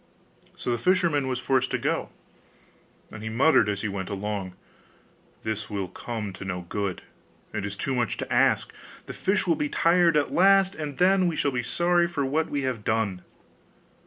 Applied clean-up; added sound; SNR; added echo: none; none; none; none.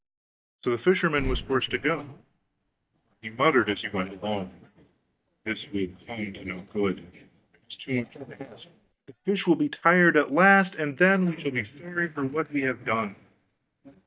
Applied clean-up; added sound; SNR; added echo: neural mask model DeepFilterNet 3.